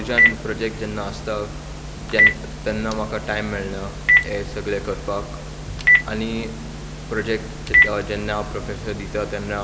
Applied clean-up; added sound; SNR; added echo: none; Telephone; -5 dB; none.